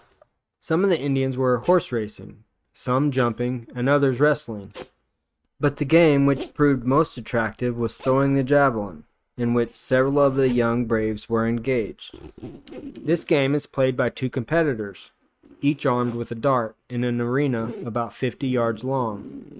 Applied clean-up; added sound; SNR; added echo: neural mask model RNNoise.